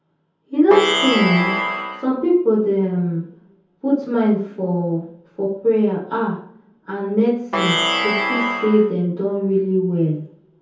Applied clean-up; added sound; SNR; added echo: none; Plucked string instrument; 1 dB; reverberation time 0.6 s.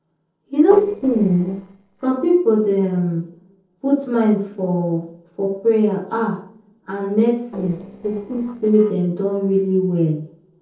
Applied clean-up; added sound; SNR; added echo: neural separator model SepFormer DNS4.